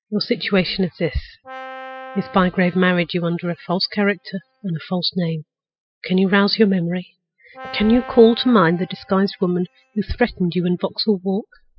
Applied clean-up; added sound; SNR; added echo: classical method spectral subtraction.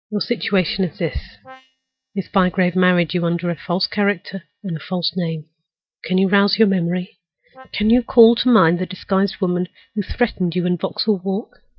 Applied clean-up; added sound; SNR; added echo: neural mask model DeepFilterNet 3.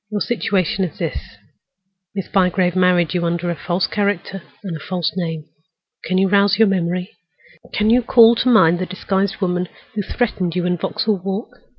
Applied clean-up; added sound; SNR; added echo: none; none; none; none.